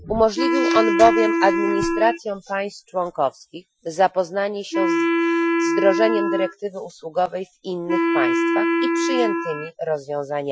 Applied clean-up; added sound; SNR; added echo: classical method Wiener filter.